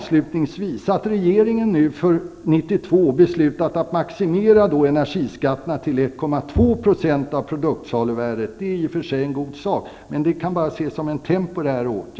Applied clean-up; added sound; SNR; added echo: none; none; none; none.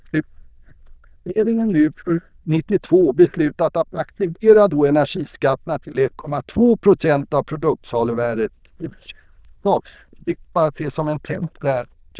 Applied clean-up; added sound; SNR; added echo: neural diffusion model UNIVERSE++.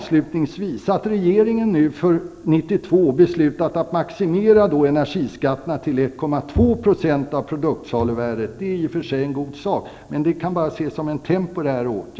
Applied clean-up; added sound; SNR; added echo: none; Bowed string instrument; 19 dB; none.